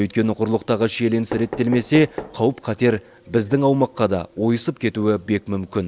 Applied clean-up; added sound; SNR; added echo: none; Knock; 18 dB; none.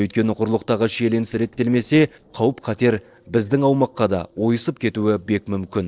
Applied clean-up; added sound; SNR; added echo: neural separator model SepFormer DNS4.